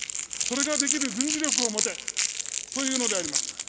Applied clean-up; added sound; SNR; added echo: none; Crackle; -5 dB; none.